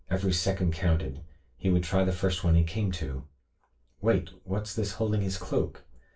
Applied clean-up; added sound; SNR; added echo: none; none; none; reverberation time 0.2 s.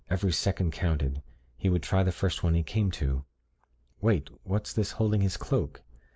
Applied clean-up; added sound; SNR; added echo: none; none; none; none.